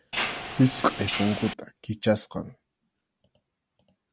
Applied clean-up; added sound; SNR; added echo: none; Mechanisms; 7 dB; none.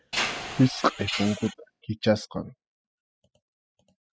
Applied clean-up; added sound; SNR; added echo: classical method spectral subtraction.